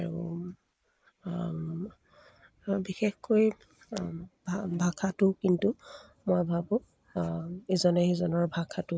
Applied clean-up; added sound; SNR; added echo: neural mask model Resemble Enhance denoiser.